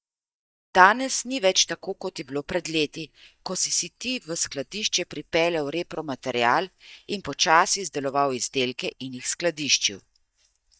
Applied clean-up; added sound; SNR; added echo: neural mask model DeepFilterNet 3.